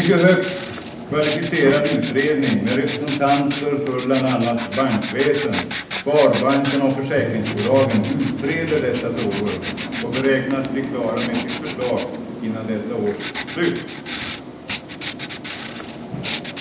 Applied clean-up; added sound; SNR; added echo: none; Writing; 8 dB; reverberation time 0.8 s.